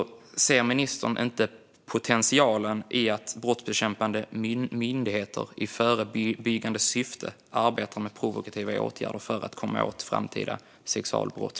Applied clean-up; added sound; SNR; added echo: none; none; none; none.